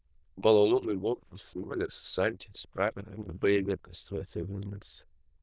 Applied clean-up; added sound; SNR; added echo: neural diffusion model UNIVERSE++.